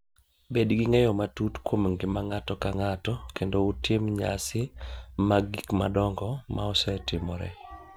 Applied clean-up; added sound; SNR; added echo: none; none; none; none.